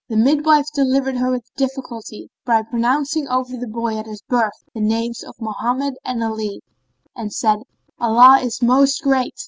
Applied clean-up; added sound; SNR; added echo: none; none; none; none.